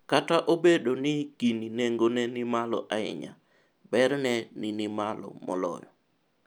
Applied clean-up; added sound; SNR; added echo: none; none; none; none.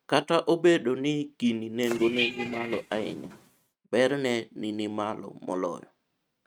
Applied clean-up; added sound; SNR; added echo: neural mask model RNNoise.